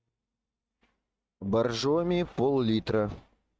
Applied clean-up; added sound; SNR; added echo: neural mask model RNNoise.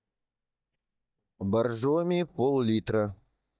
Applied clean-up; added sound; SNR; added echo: neural mask model DeepFilterNet 3.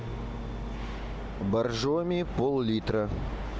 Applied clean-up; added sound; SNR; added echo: none; Bowed string instrument; 16 dB; none.